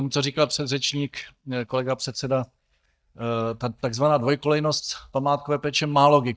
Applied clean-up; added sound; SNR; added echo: neural mask model DeepFilterNet 3.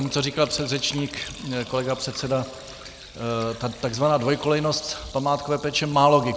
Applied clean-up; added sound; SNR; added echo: none; Liquid; 18 dB; none.